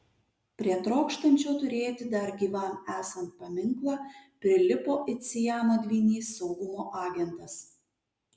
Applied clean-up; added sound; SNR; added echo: none; none; none; none.